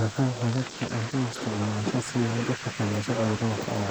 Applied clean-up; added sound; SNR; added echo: neural mask model Resemble Enhance denoiser.